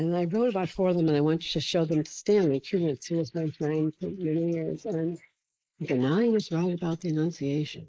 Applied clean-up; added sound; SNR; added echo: neural mask model Resemble Enhance denoiser.